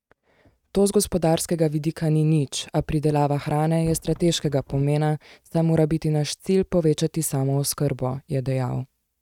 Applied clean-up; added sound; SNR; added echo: neural mask model RNNoise.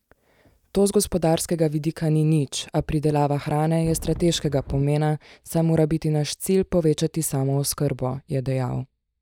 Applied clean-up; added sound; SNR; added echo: neural mask model DeepFilterNet 3.